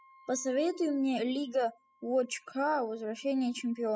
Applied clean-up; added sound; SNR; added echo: classical method spectral subtraction.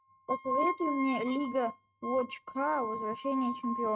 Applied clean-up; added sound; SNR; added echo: neural mask model RNNoise.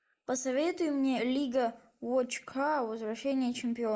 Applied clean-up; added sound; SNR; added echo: neural mask model Resemble Enhance denoiser.